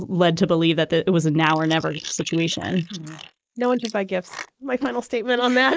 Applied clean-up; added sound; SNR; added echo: neural mask model Resemble Enhance denoiser.